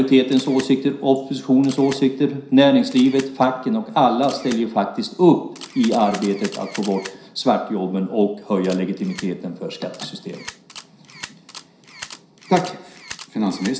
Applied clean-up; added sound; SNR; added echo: none; Camera; 20 dB; reverberation time 0.5 s.